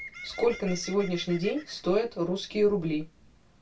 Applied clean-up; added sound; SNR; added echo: none; Bird; 18 dB; reverberation time 0.2 s.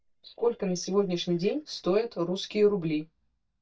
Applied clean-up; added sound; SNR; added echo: neural mask model DeepFilterNet 3.